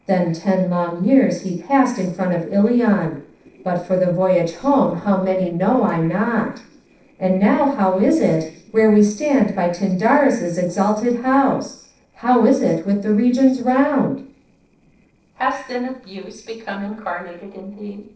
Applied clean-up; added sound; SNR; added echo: neural separator model SepFormer DNS4.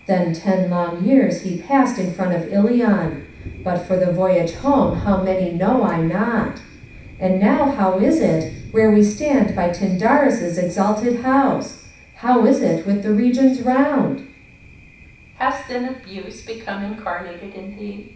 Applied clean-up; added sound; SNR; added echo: none; Thunder; 20 dB; reverberation time 0.7 s.